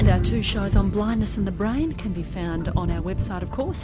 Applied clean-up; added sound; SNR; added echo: none; Thunder; -1 dB; none.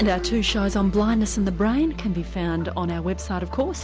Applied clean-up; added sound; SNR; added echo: none; none; none; none.